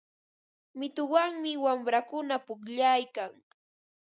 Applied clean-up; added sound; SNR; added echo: none; none; none; none.